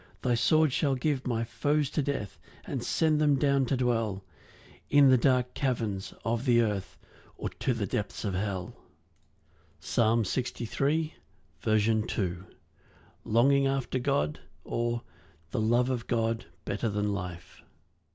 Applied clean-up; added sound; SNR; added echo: none; none; none; none.